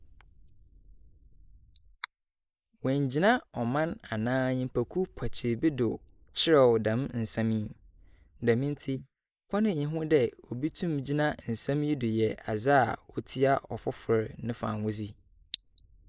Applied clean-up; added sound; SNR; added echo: neural mask model Resemble Enhance denoiser.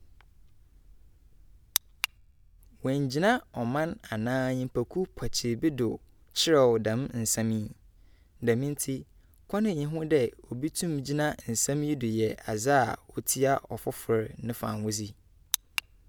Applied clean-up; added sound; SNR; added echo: none; none; none; none.